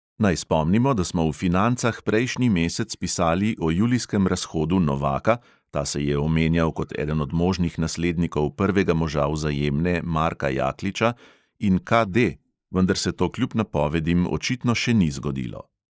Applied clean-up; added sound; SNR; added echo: neural mask model Resemble Enhance denoiser.